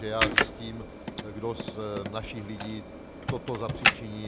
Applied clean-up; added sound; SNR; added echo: none; Computer keyboard; -5 dB; none.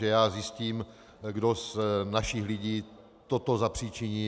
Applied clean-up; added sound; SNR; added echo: none; none; none; none.